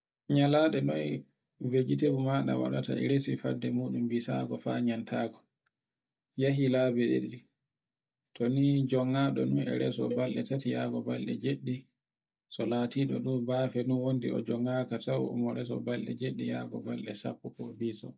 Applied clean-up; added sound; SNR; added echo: none; Cowbell; 15 dB; none.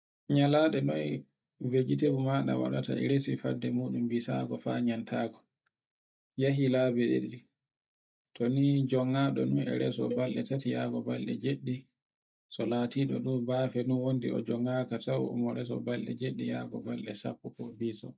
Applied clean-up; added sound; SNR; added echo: neural mask model RNNoise.